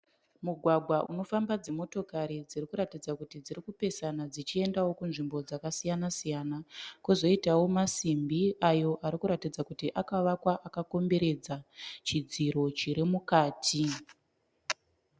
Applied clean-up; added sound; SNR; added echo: none; none; none; none.